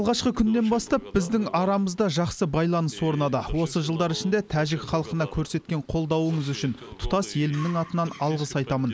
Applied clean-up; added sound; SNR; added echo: none; none; none; none.